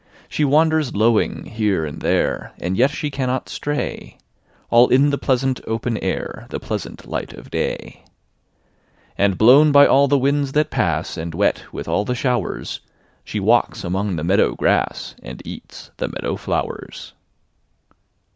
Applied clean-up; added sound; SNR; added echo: none; none; none; none.